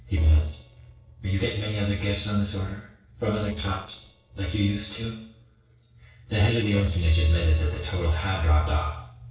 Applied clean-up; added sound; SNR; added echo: neural separator model SepFormer DNS4.